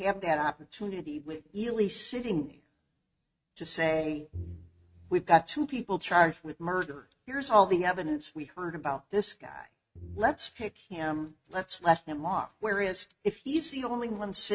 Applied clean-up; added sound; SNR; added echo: neural mask model RNNoise.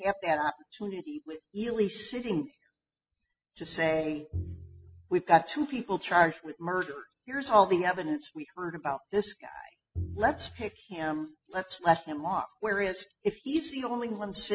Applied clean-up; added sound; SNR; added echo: classical method spectral subtraction.